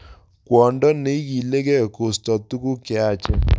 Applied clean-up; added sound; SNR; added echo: none; none; none; none.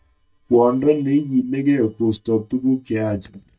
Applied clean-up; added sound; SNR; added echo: neural mask model DeepFilterNet 3.